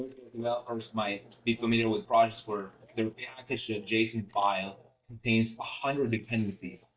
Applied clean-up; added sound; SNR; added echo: neural mask model DeepFilterNet 3.